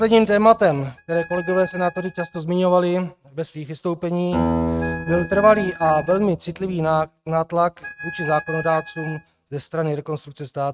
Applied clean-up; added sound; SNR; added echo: neural mask model RNNoise.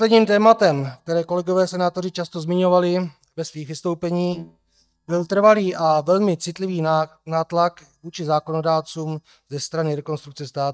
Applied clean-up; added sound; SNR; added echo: neural mask model DeepFilterNet 3.